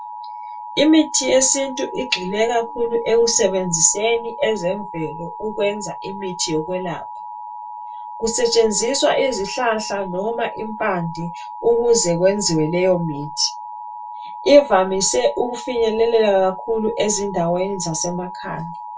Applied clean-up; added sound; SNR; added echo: none; Alarm; 13 dB; reverberation time 0.1 s.